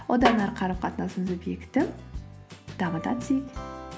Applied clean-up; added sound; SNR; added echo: none; Snare drum; 5 dB; none.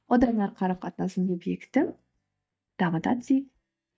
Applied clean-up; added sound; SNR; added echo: neural mask model DeepFilterNet 3.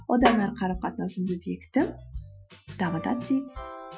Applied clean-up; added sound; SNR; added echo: classical method Wiener filter.